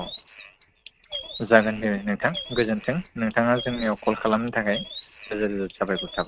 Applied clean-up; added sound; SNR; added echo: neural mask model RNNoise.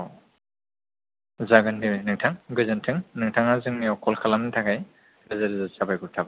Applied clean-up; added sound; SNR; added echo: none; none; none; none.